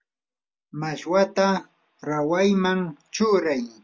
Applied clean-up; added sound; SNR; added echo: none; none; none; none.